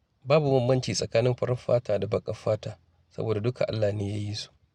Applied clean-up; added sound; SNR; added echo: none; none; none; none.